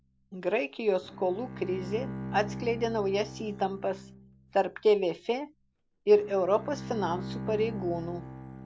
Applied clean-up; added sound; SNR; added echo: none; Bowed string instrument; 11 dB; none.